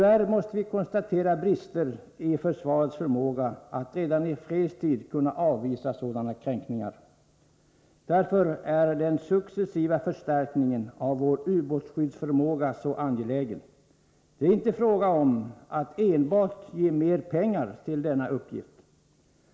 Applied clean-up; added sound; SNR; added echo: none; none; none; none.